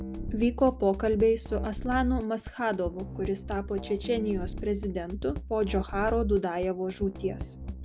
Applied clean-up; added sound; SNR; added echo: none; Drum kit; 8 dB; none.